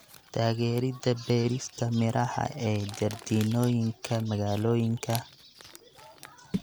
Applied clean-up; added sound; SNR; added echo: none; Crumpling, crinkling; 17 dB; none.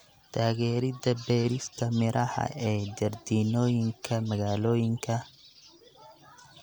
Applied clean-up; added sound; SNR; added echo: none; none; none; none.